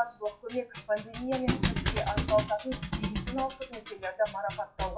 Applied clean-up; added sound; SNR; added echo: classical method WPE with log-MMSE.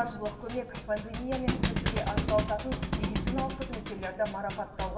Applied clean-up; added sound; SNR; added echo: none; Thump, thud; 0 dB; reverberation time 1.1 s.